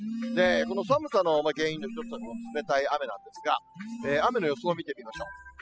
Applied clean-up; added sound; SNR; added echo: classical method spectral subtraction.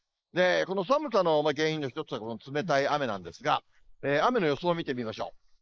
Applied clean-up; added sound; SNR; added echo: neural mask model Resemble Enhance denoiser.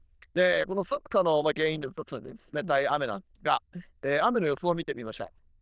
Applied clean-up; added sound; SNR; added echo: neural diffusion model UNIVERSE++.